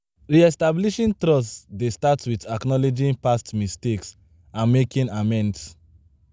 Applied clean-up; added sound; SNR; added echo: none; none; none; none.